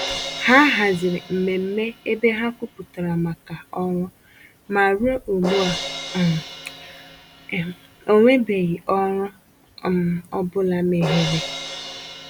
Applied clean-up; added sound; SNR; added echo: none; Crash cymbal; 12 dB; none.